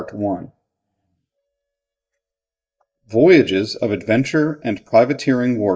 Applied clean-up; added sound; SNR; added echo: neural mask model DeepFilterNet 3.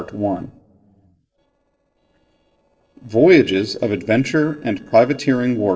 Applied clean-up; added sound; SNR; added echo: neural separator model SepFormer DNS4.